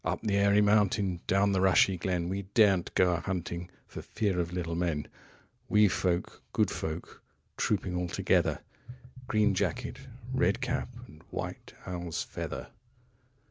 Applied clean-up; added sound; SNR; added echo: none; none; none; none.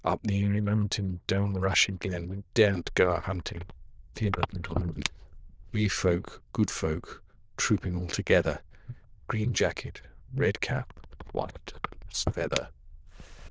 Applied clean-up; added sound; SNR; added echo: neural diffusion model UNIVERSE++.